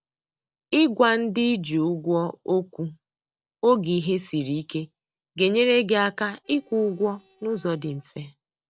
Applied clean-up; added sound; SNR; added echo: neural separator model SepFormer DNS4.